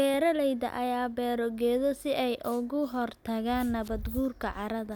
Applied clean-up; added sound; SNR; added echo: none; none; none; none.